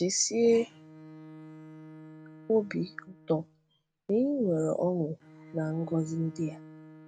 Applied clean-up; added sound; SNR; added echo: none; Bowed string instrument; 20 dB; none.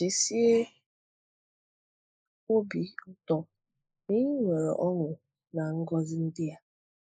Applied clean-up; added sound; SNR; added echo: neural mask model Resemble Enhance denoiser.